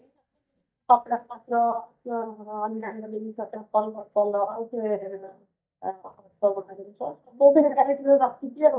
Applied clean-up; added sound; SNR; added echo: neural mask model DeepFilterNet 3.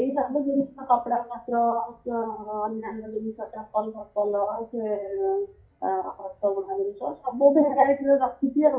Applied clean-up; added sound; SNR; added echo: classical method WPE with log-MMSE.